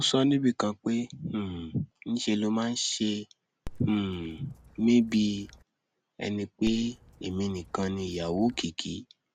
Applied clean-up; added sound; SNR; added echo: none; Dog; 17 dB; none.